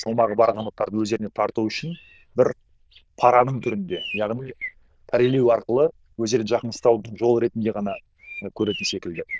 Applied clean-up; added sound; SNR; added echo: neural diffusion model UNIVERSE++.